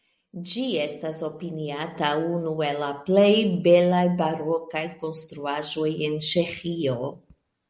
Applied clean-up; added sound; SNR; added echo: none; none; none; none.